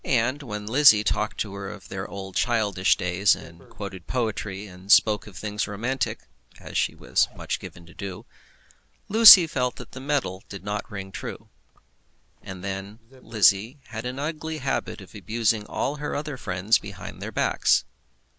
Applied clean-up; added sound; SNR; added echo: none; Zipper (clothing); 19 dB; none.